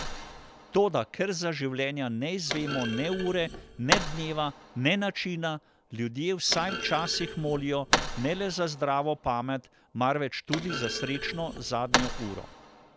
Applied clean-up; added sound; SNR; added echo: none; Thump, thud; 5 dB; none.